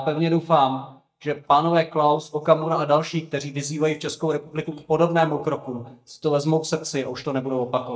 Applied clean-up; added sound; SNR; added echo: neural mask model DeepFilterNet 3.